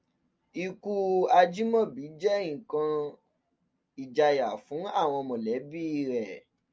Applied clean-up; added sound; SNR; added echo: none; none; none; none.